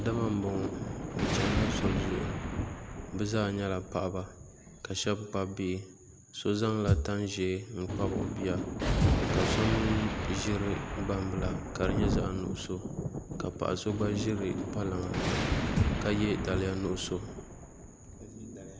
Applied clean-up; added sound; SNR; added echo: none; Thunder + Thump, thud; 0 dB; none.